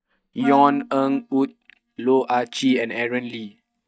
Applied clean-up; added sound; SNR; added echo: neural mask model DeepFilterNet 3.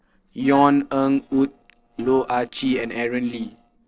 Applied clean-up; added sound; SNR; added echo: neural separator model SepFormer DNS4.